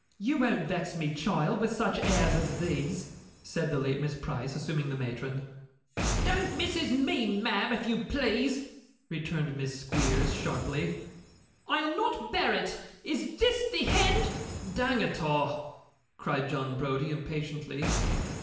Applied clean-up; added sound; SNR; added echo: none; Boom; 6 dB; reverberation time 0.9 s.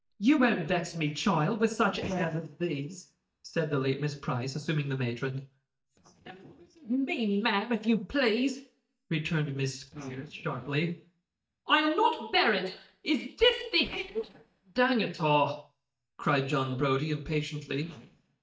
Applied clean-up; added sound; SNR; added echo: neural mask model DeepFilterNet 3.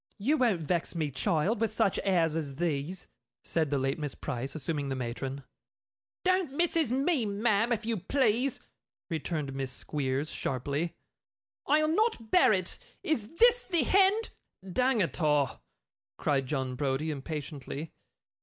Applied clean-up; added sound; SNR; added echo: none; none; none; none.